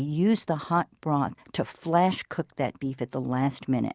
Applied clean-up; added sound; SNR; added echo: none; none; none; none.